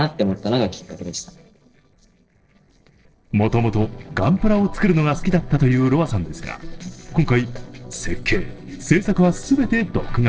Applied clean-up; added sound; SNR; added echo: neural separator model SepFormer DNS4.